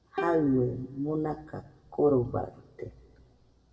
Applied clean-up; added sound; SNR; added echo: none; Plucked string instrument; 11 dB; reverberation time 1.4 s.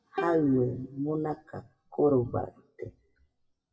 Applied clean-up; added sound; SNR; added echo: classical method WPE with log-MMSE.